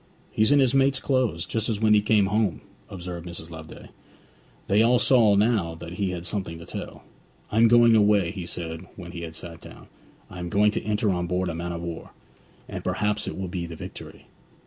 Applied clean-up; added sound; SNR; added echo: none; none; none; none.